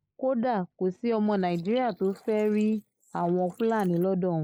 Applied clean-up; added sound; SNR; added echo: neural mask model Resemble Enhance denoiser.